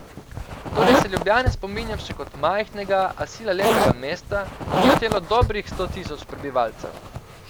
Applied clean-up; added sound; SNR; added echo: none; Zipper (clothing); -1 dB; none.